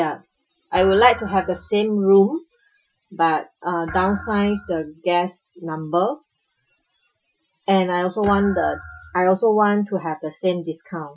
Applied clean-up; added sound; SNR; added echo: classical method Wiener filter.